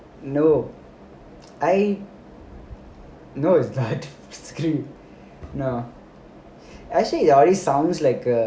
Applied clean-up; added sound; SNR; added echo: none; none; none; none.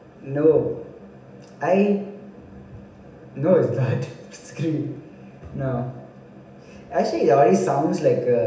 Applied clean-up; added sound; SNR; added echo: none; none; none; reverberation time 0.8 s.